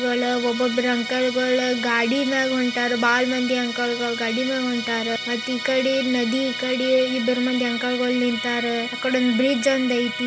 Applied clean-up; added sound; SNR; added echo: none; Musical instrument; 8 dB; none.